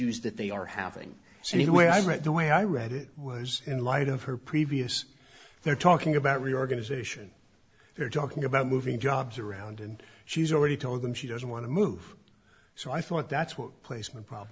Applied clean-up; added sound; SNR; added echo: none; none; none; none.